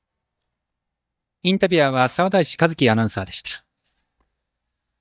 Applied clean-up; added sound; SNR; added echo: neural mask model DeepFilterNet 3.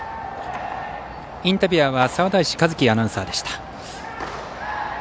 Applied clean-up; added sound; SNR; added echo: none; none; none; none.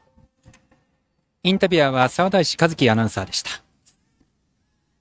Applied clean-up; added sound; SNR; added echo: neural mask model RNNoise.